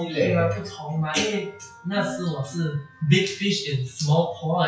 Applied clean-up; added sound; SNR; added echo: classical method WPE with log-MMSE.